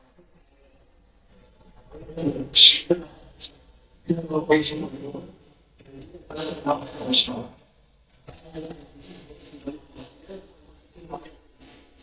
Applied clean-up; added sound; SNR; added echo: neural mask model DeepFilterNet 3.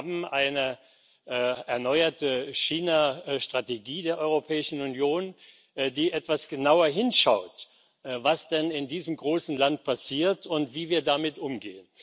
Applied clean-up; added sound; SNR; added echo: none; none; none; none.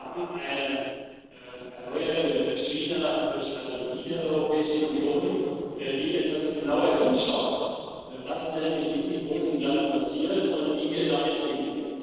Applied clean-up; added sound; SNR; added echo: neural separator model SepFormer DNS4.